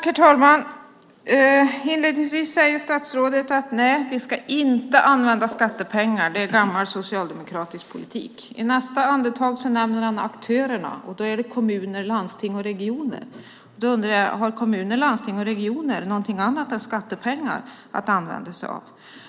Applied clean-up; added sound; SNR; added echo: none; none; none; none.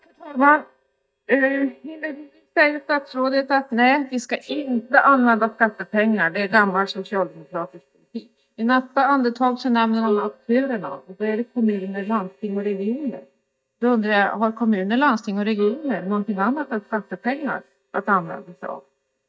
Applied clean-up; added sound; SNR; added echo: neural mask model DeepFilterNet 3.